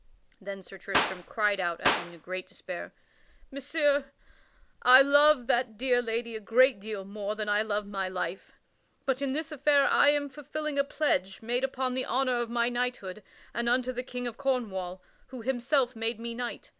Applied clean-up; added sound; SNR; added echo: none; Clapping; 0 dB; none.